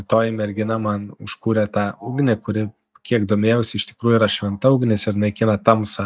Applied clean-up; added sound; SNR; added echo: neural mask model DeepFilterNet 3.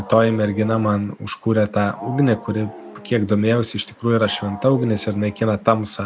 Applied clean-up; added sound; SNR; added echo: none; Wild animals; 18 dB; none.